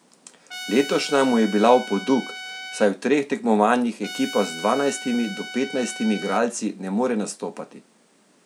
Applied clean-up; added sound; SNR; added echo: none; Trumpet; 13 dB; none.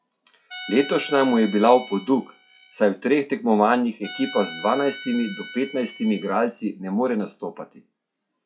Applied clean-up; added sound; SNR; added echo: classical method log-MMSE.